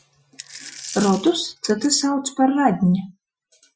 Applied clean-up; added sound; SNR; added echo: classical method Wiener filter.